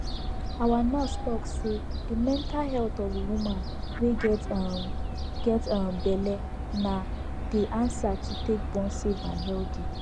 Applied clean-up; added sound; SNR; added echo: none; Fowl; 2 dB; none.